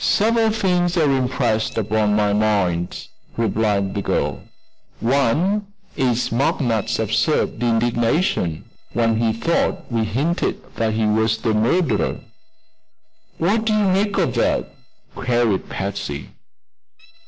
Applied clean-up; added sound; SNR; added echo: neural separator model SepFormer DNS4.